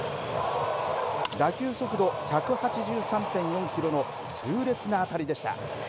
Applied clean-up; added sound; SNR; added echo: none; Guitar; 16 dB; none.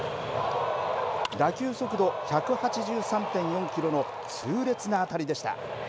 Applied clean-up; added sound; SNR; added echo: none; none; none; none.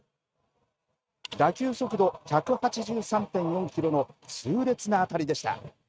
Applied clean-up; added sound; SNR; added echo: neural mask model RNNoise.